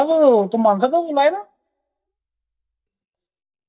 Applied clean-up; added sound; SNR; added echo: neural mask model DeepFilterNet 3.